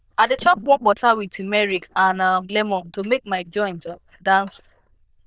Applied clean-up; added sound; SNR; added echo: neural diffusion model UNIVERSE++.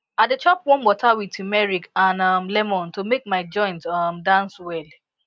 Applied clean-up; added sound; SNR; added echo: none; none; none; none.